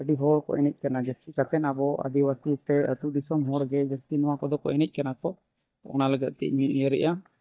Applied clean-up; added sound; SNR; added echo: neural mask model DeepFilterNet 3.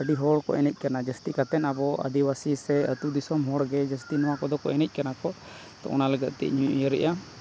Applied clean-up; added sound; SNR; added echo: none; none; none; none.